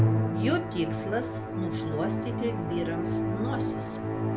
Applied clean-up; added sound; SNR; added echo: none; Musical instrument; -4 dB; none.